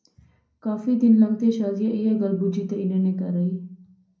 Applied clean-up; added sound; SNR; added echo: none; none; none; reverberation time 0.6 s.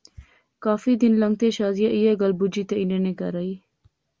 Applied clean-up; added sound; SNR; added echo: none; none; none; none.